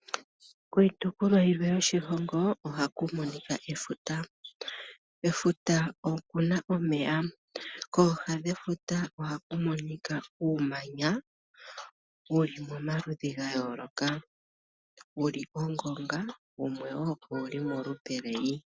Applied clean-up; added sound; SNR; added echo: none; none; none; none.